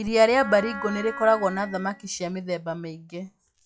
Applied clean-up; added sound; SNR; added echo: classical method log-MMSE.